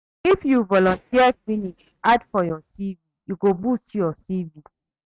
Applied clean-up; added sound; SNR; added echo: neural mask model RNNoise.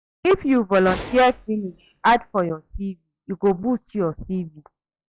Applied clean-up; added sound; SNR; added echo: classical method log-MMSE.